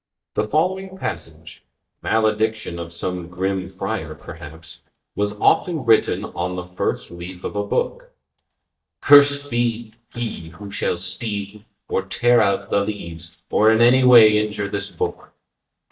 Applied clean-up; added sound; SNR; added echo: neural mask model DeepFilterNet 3.